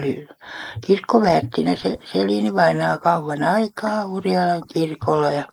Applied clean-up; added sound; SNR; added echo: neural mask model Resemble Enhance denoiser.